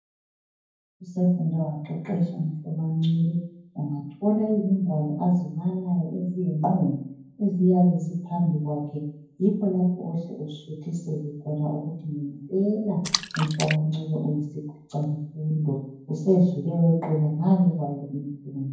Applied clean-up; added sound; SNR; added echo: none; Splash, splatter; 9 dB; reverberation time 0.9 s.